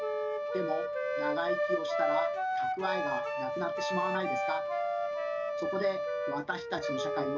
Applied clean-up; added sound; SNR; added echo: none; Wind instrument, woodwind instrument + Brass instrument; -5 dB; none.